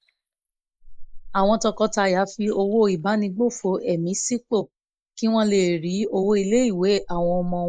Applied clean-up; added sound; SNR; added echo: neural mask model Resemble Enhance denoiser.